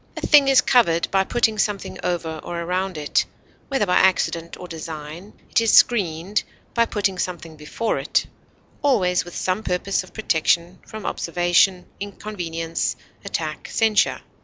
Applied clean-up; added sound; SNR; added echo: none; none; none; none.